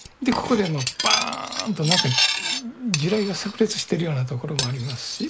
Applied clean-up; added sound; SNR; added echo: none; Cutlery, silverware; 3 dB; none.